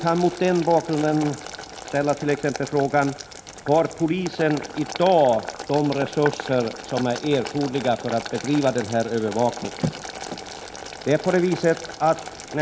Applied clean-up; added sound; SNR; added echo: none; Boiling; 13 dB; none.